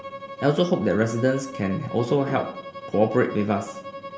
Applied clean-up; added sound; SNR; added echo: none; Bowed string instrument; 14 dB; none.